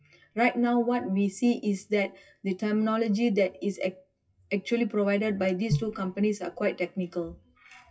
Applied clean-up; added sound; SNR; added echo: classical method WPE with log-MMSE.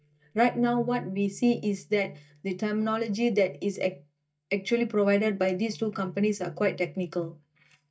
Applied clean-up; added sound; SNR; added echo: neural mask model DeepFilterNet 3.